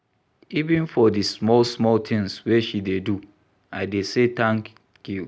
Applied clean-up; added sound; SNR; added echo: none; none; none; none.